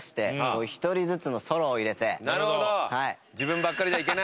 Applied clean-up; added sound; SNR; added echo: none; none; none; none.